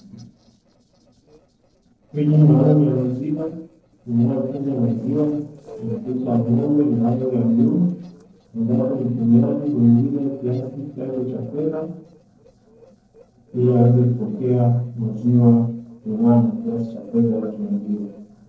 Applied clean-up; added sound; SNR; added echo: neural separator model SepFormer DNS4.